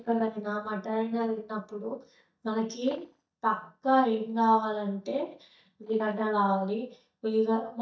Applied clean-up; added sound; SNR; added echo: neural mask model DeepFilterNet 3.